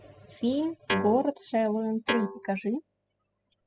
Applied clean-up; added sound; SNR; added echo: classical method spectral subtraction.